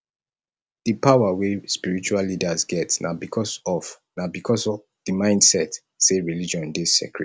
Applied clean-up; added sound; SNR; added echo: none; none; none; none.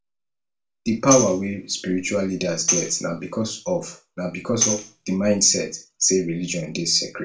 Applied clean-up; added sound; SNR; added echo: none; Tambourine; 5 dB; reverberation time 0.3 s.